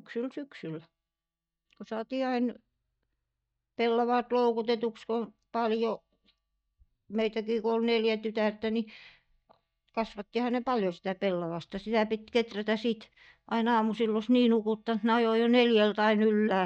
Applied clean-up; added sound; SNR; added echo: neural mask model DeepFilterNet 3.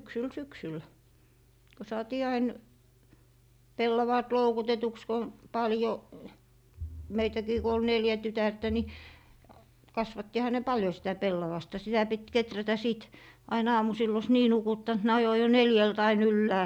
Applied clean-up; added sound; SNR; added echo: none; none; none; none.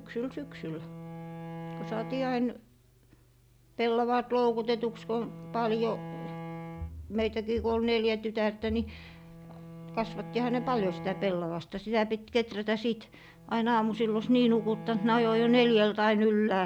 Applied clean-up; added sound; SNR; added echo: none; Bowed string instrument; 15 dB; none.